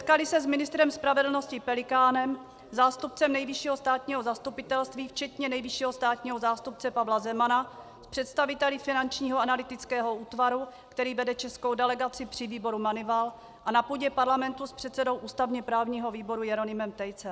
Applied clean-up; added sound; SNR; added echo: none; none; none; none.